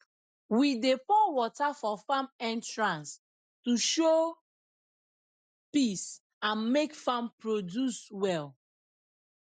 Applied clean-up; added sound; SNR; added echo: none; none; none; none.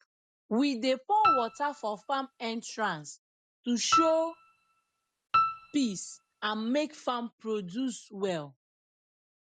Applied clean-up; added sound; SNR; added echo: none; Piano; 0 dB; none.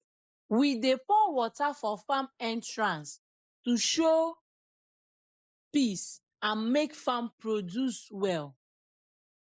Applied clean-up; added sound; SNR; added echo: neural mask model Resemble Enhance denoiser.